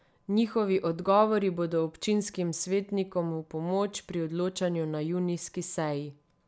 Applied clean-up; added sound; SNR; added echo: none; none; none; none.